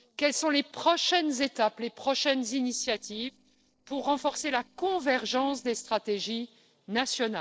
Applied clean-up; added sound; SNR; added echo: neural separator model SepFormer DNS4.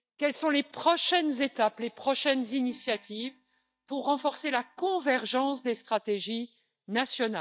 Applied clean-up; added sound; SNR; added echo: neural mask model DeepFilterNet 3.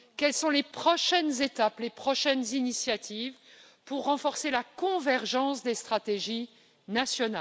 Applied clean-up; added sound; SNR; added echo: none; none; none; none.